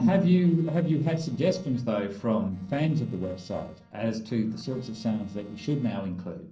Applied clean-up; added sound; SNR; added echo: neural separator model SepFormer DNS4.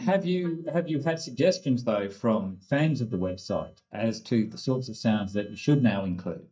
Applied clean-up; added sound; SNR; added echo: neural mask model DeepFilterNet 3.